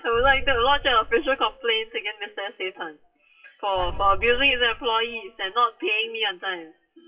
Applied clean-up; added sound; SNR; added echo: classical method WPE with log-MMSE.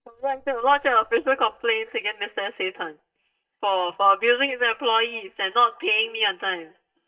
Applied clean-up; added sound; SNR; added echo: neural mask model DeepFilterNet 3.